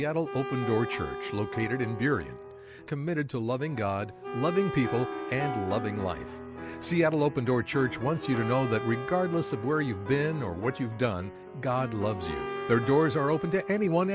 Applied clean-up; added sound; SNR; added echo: none; Wind instrument, woodwind instrument; 11 dB; none.